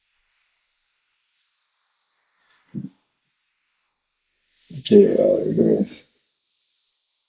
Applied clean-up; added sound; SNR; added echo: neural mask model Resemble Enhance denoiser.